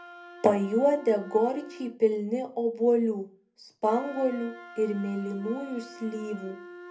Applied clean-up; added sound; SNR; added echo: none; Wind instrument, woodwind instrument; 19 dB; reverberation time 0.3 s.